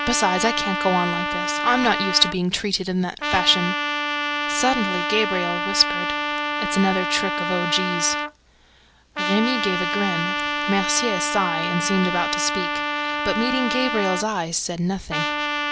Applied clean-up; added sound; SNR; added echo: none; Trumpet; 1 dB; none.